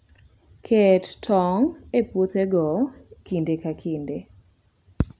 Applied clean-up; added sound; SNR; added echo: none; none; none; none.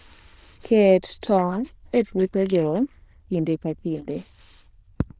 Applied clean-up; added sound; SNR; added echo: neural diffusion model UNIVERSE++.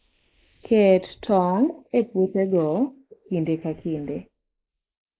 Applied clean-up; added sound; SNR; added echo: neural mask model Resemble Enhance denoiser.